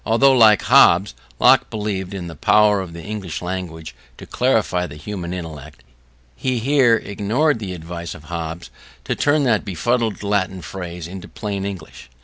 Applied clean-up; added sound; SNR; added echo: none; none; none; none.